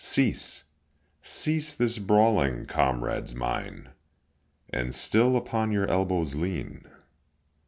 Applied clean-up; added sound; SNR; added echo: none; none; none; none.